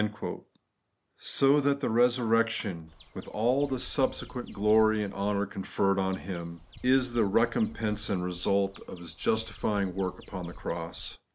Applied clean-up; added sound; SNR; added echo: none; Bird vocalization, bird call, bird song; 19 dB; none.